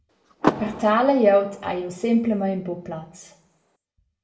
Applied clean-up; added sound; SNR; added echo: none; Car; 9 dB; reverberation time 0.5 s.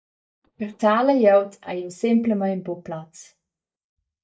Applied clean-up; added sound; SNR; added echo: neural mask model DeepFilterNet 3.